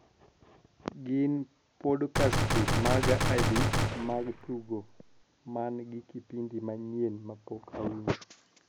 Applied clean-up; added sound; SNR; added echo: none; Gunshot, gunfire; -5 dB; none.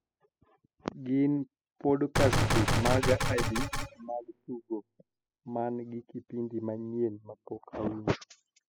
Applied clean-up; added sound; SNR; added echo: classical method spectral subtraction.